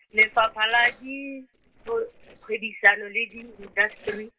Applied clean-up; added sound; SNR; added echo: neural separator model SepFormer DNS4.